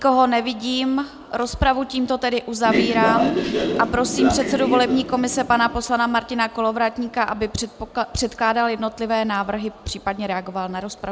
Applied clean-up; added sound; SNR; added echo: none; Train; 1 dB; none.